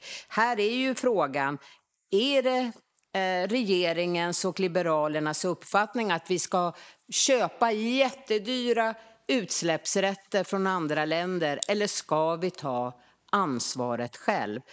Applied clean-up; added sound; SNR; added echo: neural mask model Resemble Enhance denoiser.